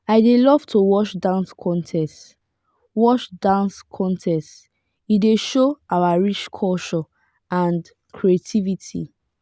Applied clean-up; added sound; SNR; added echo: none; none; none; none.